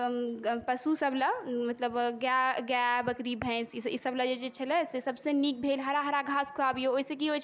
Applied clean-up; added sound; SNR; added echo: none; none; none; none.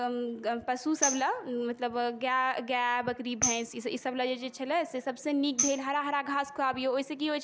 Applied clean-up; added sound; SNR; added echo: none; Tambourine; 6 dB; none.